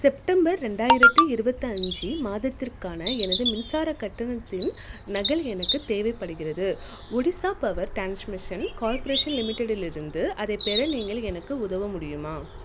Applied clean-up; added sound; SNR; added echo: none; Bird vocalization, bird call, bird song; 6 dB; none.